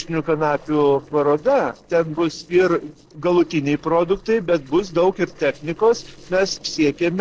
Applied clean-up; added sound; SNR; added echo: neural separator model SepFormer DNS4.